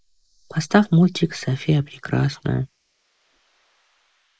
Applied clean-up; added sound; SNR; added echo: neural mask model Resemble Enhance denoiser.